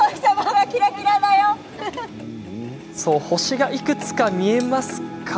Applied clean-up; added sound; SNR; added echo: none; Engine; 18 dB; none.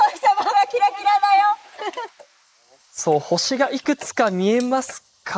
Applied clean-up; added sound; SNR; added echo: neural mask model Resemble Enhance denoiser.